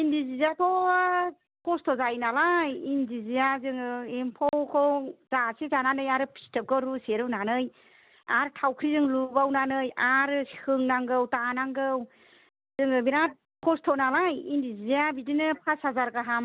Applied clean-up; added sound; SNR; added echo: none; none; none; none.